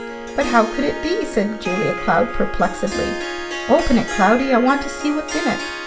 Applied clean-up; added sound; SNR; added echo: none; Harp; 8 dB; reverberation time 0.5 s.